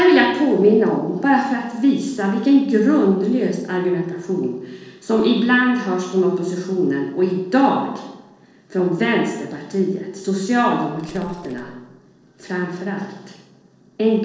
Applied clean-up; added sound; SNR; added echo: neural separator model SepFormer DNS4.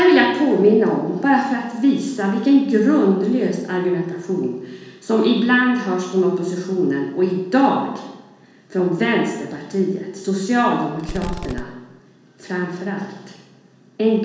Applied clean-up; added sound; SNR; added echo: none; Fireworks; 11 dB; reverberation time 1.1 s.